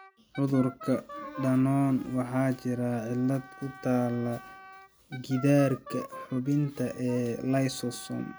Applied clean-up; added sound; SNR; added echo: none; Wind instrument, woodwind instrument; 18 dB; none.